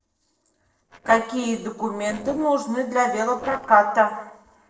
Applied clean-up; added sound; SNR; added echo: neural separator model SepFormer DNS4.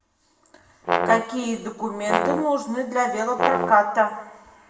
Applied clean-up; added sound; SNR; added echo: none; Brass instrument; 2 dB; reverberation time 0.8 s.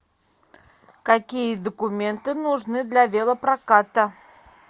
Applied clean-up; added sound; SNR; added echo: none; none; none; none.